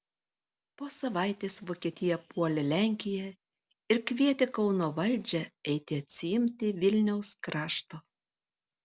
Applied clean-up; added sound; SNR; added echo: none; none; none; none.